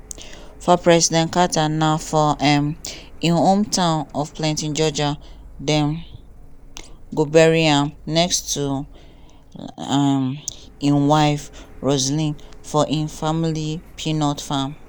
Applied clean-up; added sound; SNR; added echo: none; Printer; 19 dB; none.